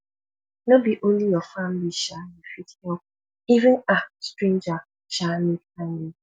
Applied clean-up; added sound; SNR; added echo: none; none; none; none.